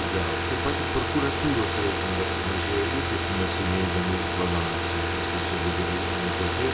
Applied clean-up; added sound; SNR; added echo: none; Car; -3 dB; reverberation time 1.1 s.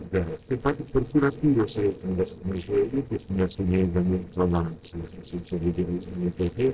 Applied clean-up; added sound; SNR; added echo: neural separator model SepFormer DNS4.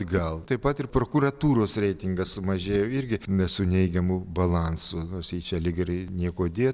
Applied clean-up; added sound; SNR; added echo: none; none; none; none.